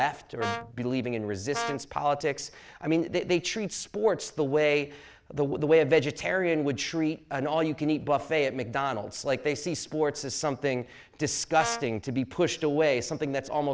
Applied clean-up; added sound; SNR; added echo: none; Brass instrument; 6 dB; none.